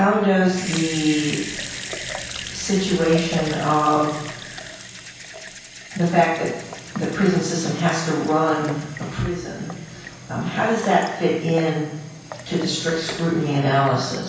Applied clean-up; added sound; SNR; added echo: none; Sink (filling or washing) / Water tap, faucet / Liquid; 13 dB; reverberation time 0.7 s.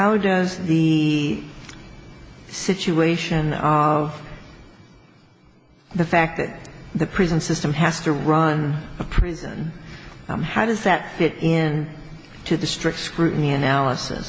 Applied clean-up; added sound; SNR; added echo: none; none; none; none.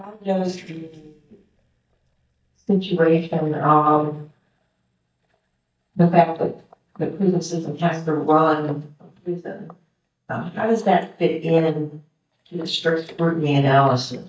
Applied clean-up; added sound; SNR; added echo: neural mask model DeepFilterNet 3.